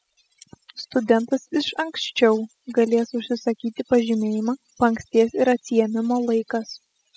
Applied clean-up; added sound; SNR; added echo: classical method spectral subtraction.